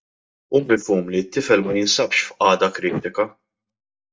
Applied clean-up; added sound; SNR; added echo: neural mask model DeepFilterNet 3.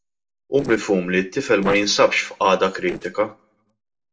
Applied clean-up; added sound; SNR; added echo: neural separator model SepFormer DNS4.